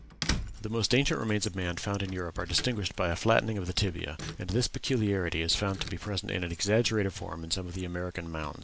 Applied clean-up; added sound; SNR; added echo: none; Keys jangling; 12 dB; none.